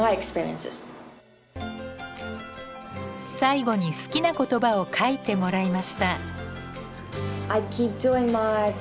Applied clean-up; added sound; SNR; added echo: none; none; none; none.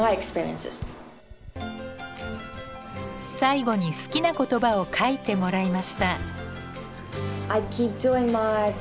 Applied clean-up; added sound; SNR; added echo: none; Writing; 19 dB; none.